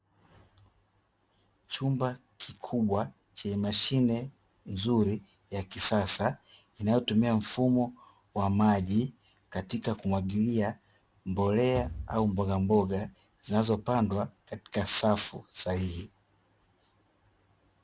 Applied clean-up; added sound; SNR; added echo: none; Bass drum / Thump, thud; 13 dB; none.